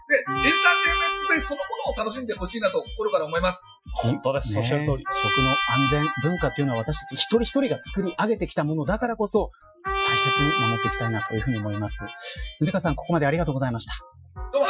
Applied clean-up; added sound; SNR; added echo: classical method Wiener filter.